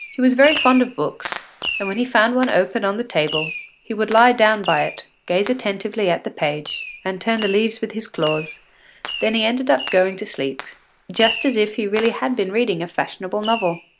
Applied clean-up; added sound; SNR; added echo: none; Fireworks; 12 dB; none.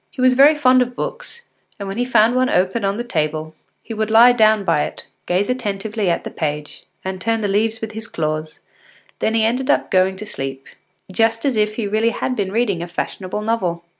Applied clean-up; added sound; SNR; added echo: none; none; none; none.